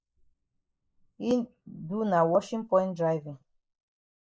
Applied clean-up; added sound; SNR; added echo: neural mask model Resemble Enhance denoiser.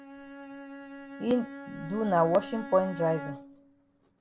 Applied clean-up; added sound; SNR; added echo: none; Bowed string instrument; 12 dB; none.